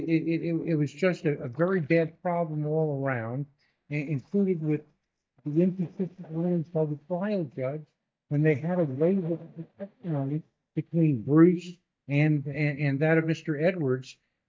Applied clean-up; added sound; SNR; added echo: neural mask model DeepFilterNet 3.